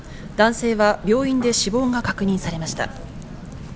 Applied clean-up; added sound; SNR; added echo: none; Wind / Fire; 13 dB; none.